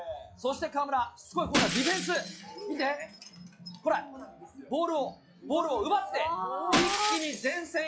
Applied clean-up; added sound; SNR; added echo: classical method log-MMSE.